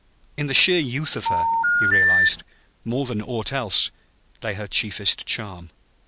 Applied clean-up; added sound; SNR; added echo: none; Telephone; -4 dB; none.